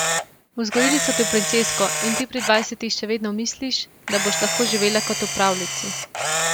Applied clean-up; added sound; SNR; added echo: none; Camera; 2 dB; none.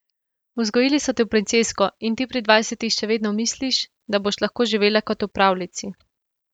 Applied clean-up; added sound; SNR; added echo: none; none; none; none.